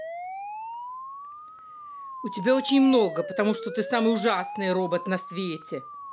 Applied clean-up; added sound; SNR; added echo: none; Siren; 10 dB; none.